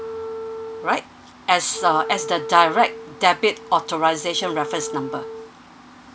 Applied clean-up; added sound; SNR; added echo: none; Wind instrument, woodwind instrument; 11 dB; none.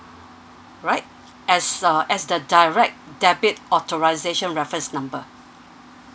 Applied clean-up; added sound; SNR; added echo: none; none; none; none.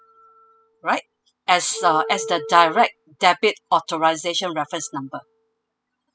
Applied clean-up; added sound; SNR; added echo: classical method spectral subtraction.